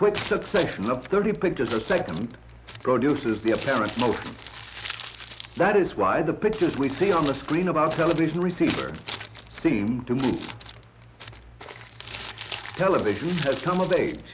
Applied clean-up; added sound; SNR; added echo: none; Crumpling, crinkling; 14 dB; none.